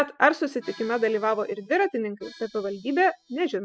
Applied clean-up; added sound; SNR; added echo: classical method spectral subtraction.